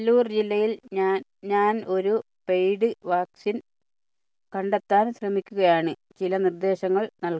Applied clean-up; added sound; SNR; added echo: none; none; none; none.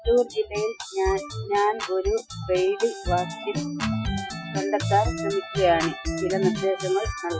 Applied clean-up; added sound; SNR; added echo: classical method Wiener filter.